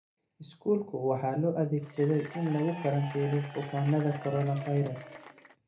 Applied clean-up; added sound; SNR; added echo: none; Applause / Crowd / Cheering; 14 dB; reverberation time 0.3 s.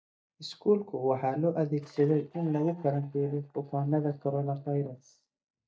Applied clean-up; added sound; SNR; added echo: neural mask model DeepFilterNet 3.